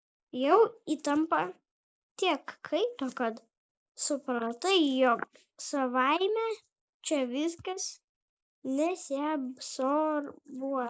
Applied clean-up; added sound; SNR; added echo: neural mask model Resemble Enhance denoiser.